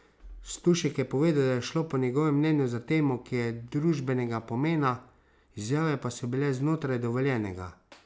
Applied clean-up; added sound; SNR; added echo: none; none; none; none.